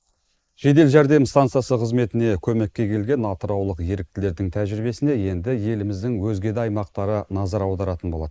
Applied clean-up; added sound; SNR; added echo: neural mask model Resemble Enhance denoiser.